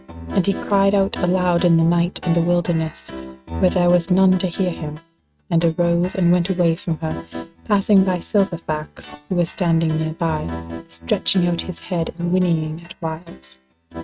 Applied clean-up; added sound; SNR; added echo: neural mask model RNNoise.